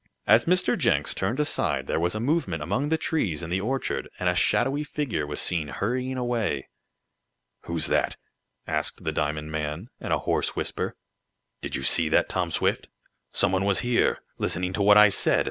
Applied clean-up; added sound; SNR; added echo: none; none; none; none.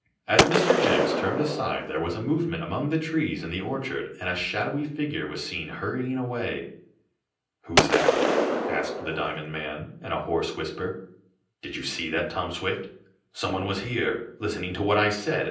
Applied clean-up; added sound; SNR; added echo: none; Gunshot, gunfire; -5 dB; reverberation time 0.6 s.